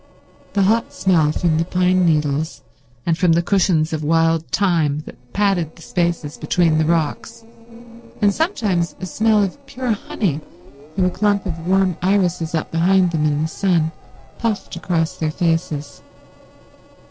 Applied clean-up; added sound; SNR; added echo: neural separator model SepFormer DNS4.